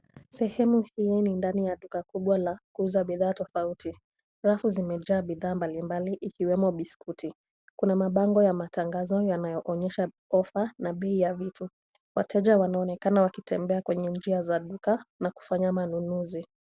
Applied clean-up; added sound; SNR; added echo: none; none; none; none.